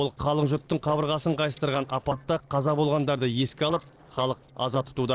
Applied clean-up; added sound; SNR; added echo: neural separator model SepFormer DNS4.